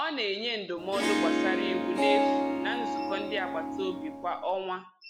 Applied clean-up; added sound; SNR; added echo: none; Harp; -4 dB; none.